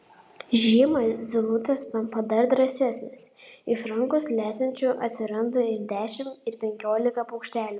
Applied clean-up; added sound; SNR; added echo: none; none; none; none.